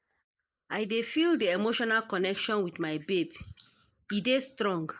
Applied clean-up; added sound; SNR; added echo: neural mask model Resemble Enhance denoiser.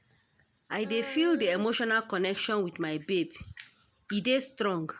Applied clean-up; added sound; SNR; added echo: none; none; none; none.